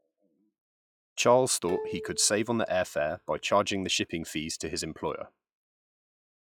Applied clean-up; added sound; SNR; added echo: classical method log-MMSE.